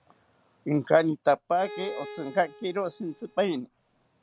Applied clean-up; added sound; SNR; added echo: none; Bowed string instrument; 16 dB; none.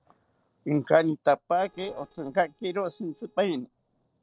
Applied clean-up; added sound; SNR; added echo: neural separator model SepFormer DNS4.